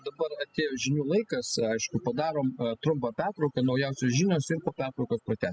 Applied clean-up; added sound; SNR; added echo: classical method spectral subtraction.